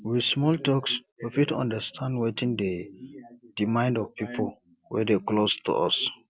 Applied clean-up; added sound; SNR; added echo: none; none; none; none.